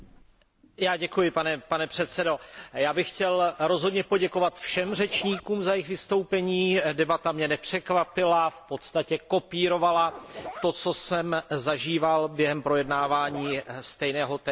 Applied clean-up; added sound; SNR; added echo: none; Zipper (clothing); 16 dB; none.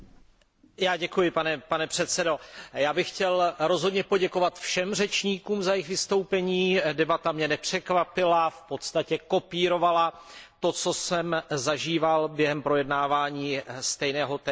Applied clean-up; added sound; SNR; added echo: none; none; none; none.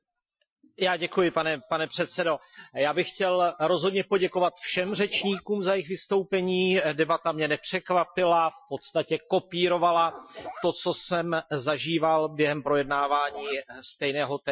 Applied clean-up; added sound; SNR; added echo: classical method Wiener filter.